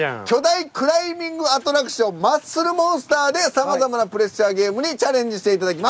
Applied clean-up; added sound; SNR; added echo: none; none; none; none.